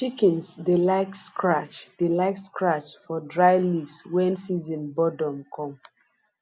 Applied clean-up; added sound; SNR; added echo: none; none; none; none.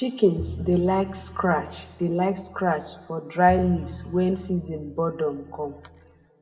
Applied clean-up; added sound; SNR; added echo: none; Bowed string instrument; 14 dB; reverberation time 1.0 s.